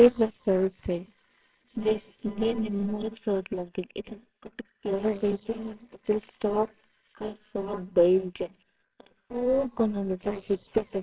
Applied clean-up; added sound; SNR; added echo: neural separator model SepFormer WHAMR!.